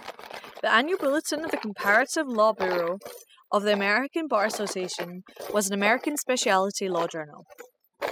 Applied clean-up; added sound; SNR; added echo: classical method spectral subtraction.